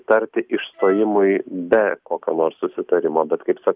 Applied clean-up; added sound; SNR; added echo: none; Wind instrument, woodwind instrument; 17 dB; none.